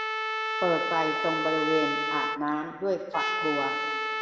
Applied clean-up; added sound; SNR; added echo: none; Trumpet; 0 dB; reverberation time 1.9 s.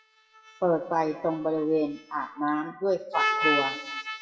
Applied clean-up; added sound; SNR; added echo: classical method WPE with log-MMSE.